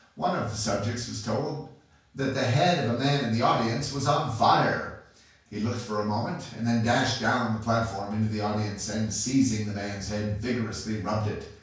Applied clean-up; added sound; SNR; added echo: none; none; none; reverberation time 0.5 s.